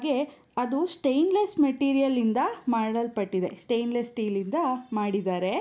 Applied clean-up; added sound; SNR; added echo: none; none; none; none.